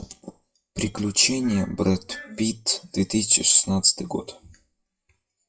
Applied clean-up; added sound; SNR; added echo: classical method WPE with log-MMSE.